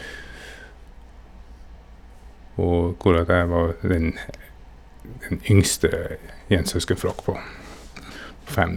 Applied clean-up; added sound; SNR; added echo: none; none; none; none.